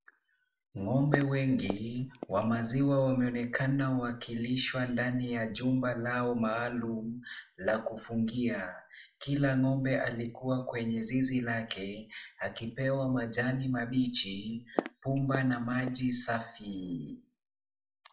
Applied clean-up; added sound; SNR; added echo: none; Walk, footsteps; 8 dB; reverberation time 0.3 s.